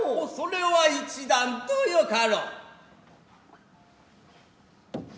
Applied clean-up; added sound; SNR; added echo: none; none; none; none.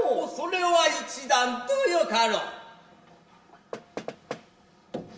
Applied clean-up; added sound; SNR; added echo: none; Knock; 12 dB; reverberation time 0.2 s.